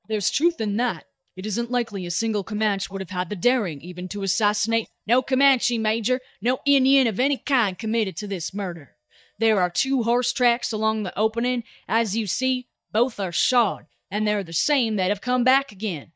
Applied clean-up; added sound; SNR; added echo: neural mask model DeepFilterNet 3.